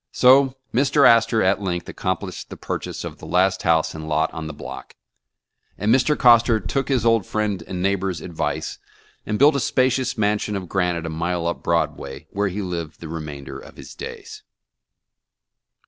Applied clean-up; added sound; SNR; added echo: none; none; none; none.